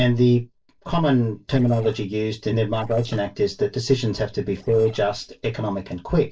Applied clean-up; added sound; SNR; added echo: neural separator model SepFormer DNS4.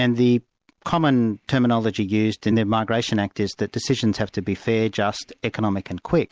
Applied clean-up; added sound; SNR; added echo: none; none; none; none.